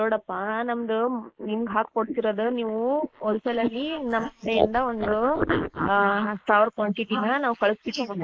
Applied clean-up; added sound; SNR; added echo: neural mask model Resemble Enhance denoiser.